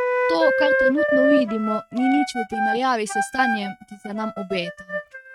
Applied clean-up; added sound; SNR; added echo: neural mask model RNNoise.